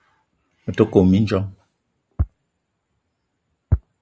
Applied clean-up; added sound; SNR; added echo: none; none; none; none.